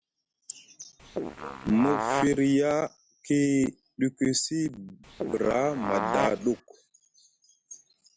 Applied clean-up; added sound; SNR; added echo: none; Fart; 3 dB; none.